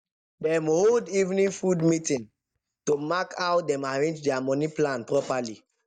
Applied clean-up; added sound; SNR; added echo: neural mask model DeepFilterNet 3.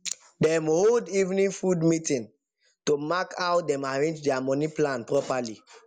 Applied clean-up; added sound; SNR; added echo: none; none; none; none.